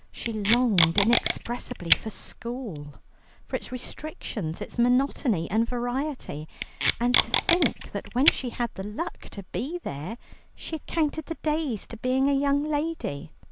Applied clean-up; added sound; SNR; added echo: none; Packing tape, duct tape; -3 dB; none.